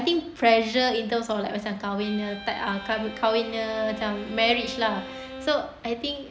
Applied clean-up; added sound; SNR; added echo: none; Bowed string instrument; 13 dB; none.